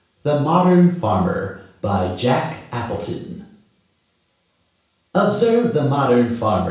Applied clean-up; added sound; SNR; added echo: none; none; none; reverberation time 0.7 s.